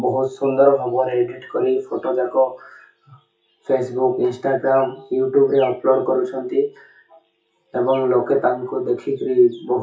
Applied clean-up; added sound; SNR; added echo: classical method WPE with log-MMSE.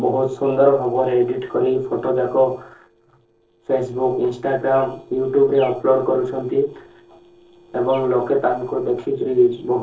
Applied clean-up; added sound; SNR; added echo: neural separator model SepFormer DNS4.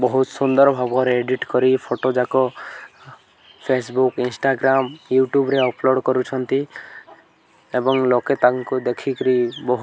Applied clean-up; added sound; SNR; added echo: none; none; none; none.